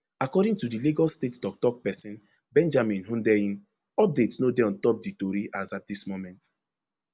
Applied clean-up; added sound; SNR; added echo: none; none; none; none.